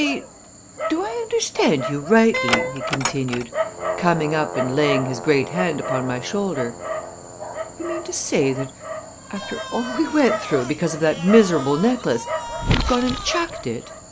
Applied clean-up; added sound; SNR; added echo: none; Dog + Wind instrument, woodwind instrument; 6 dB; none.